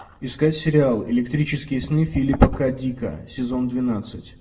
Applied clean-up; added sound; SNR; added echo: none; none; none; reverberation time 0.5 s.